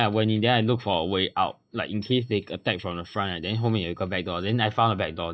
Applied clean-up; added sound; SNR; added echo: neural mask model DeepFilterNet 3.